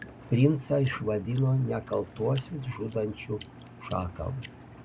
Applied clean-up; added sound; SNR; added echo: none; Drip + Engine; 17 dB; none.